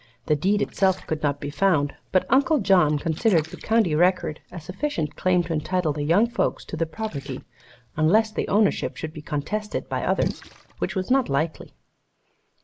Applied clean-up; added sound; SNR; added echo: neural mask model Resemble Enhance denoiser.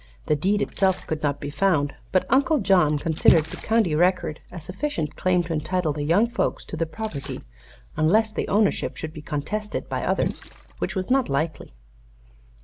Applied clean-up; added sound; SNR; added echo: none; Splash, splatter; 11 dB; none.